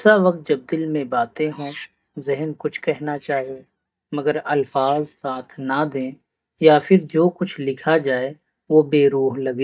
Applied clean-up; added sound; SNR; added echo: neural mask model DeepFilterNet 3.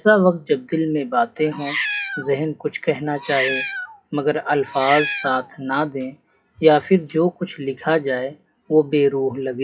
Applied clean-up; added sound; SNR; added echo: classical method WPE with log-MMSE.